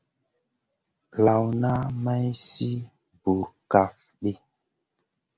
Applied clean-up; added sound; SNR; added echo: none; none; none; none.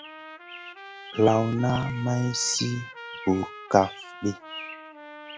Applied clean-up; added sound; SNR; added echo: none; Trumpet + Chirp, tweet; 13 dB; none.